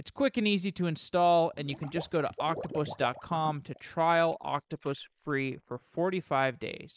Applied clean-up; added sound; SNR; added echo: neural mask model Resemble Enhance denoiser.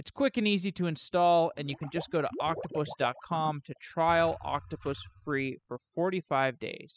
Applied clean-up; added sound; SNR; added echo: classical method spectral subtraction.